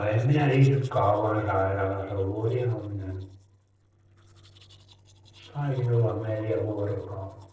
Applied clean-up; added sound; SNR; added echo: neural separator model SepFormer DNS4.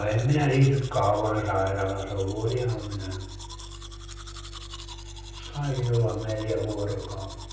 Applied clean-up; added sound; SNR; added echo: none; Domestic sounds, home sounds; 18 dB; reverberation time 0.8 s.